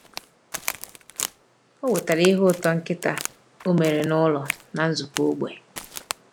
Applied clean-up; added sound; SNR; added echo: none; Crack; 12 dB; none.